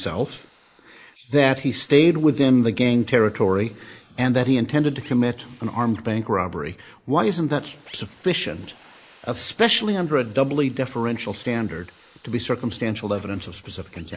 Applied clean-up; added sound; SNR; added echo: neural mask model Resemble Enhance denoiser.